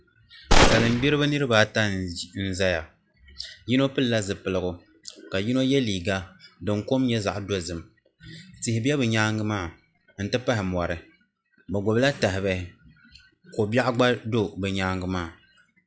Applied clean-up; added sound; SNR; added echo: classical method log-MMSE.